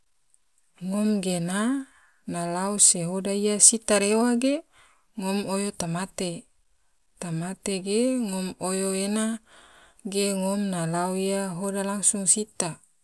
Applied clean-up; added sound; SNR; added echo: none; none; none; none.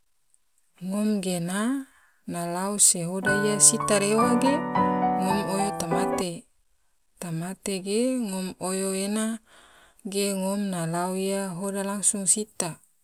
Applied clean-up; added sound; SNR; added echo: none; Piano; -1 dB; none.